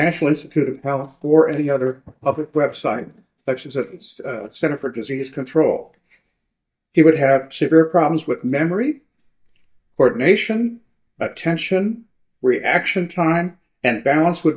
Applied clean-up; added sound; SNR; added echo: neural mask model DeepFilterNet 3.